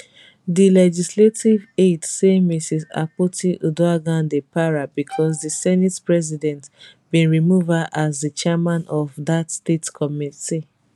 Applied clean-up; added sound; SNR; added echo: none; Bowed string instrument; 19 dB; none.